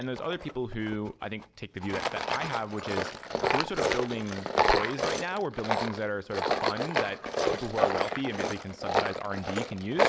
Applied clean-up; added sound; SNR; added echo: none; Tools; -3 dB; none.